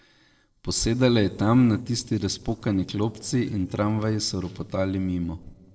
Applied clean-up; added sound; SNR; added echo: neural separator model SepFormer DNS4.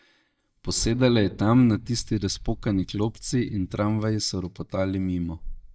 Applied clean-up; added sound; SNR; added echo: neural mask model DeepFilterNet 3.